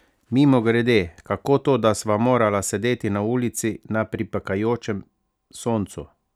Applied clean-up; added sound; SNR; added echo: none; none; none; none.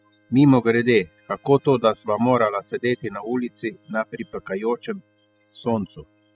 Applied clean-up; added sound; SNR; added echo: classical method spectral subtraction.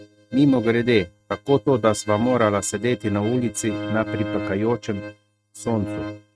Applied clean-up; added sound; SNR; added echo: neural mask model RNNoise.